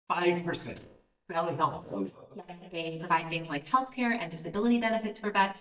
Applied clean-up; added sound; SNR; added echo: neural mask model DeepFilterNet 3.